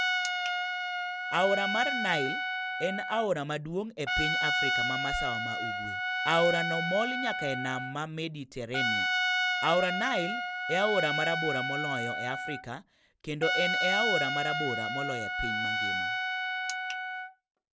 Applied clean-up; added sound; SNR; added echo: none; Trumpet; -2 dB; none.